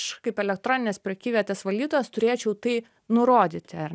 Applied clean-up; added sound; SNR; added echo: none; none; none; none.